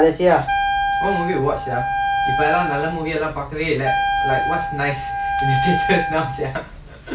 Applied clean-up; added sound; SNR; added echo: none; Wind instrument, woodwind instrument; 0 dB; none.